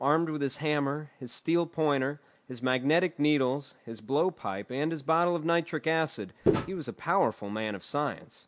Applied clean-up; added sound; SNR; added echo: none; Walk, footsteps; -2 dB; none.